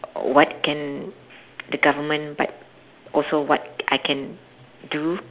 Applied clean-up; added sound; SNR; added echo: none; none; none; none.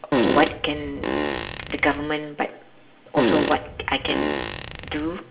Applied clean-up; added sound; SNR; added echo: none; Fart; -1 dB; reverberation time 0.6 s.